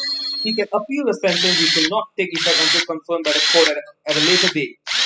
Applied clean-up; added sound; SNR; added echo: classical method spectral subtraction.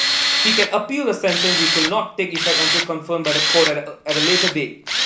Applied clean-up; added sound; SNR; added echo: none; Tools; -2 dB; none.